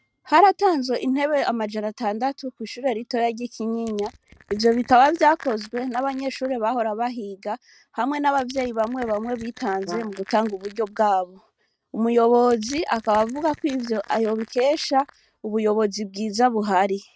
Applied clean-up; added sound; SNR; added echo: neural mask model RNNoise.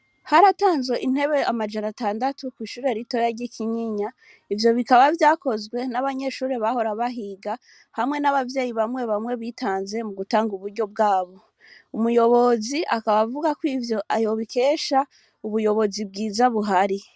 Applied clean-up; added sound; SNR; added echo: none; none; none; none.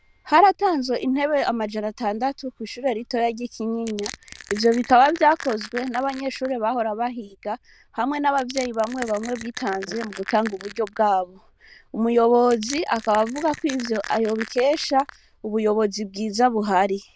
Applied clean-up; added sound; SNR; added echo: neural diffusion model UNIVERSE++.